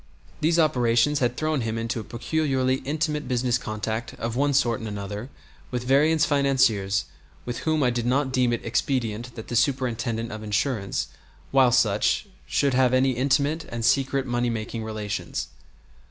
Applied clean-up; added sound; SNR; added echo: none; none; none; none.